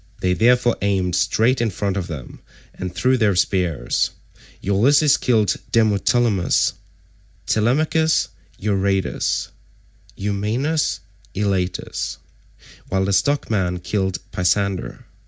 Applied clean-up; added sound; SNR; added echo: none; none; none; none.